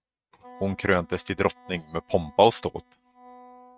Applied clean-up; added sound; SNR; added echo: neural mask model RNNoise.